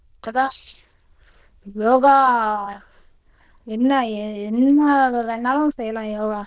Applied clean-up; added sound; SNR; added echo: neural diffusion model UNIVERSE++.